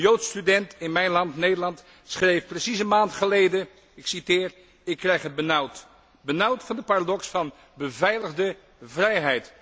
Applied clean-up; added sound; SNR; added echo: none; none; none; none.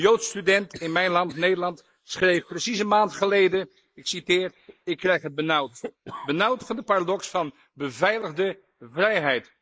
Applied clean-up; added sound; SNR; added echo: neural mask model Resemble Enhance denoiser.